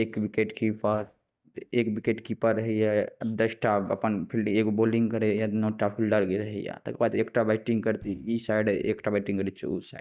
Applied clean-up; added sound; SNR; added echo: neural mask model DeepFilterNet 3.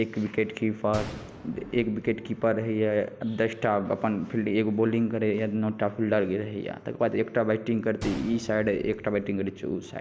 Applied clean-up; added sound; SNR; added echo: none; Gunshot, gunfire; 19 dB; none.